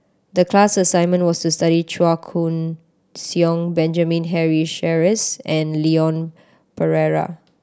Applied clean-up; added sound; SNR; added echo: none; none; none; none.